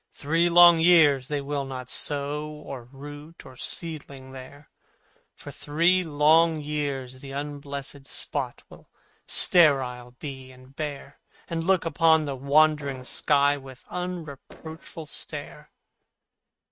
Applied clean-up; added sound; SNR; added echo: neural mask model RNNoise.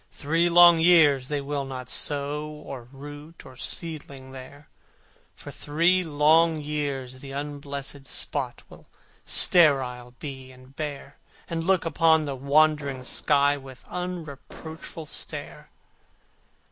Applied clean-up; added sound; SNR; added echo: none; Explosion; 18 dB; none.